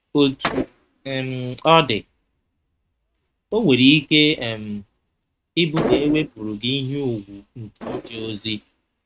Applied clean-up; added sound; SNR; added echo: neural mask model RNNoise.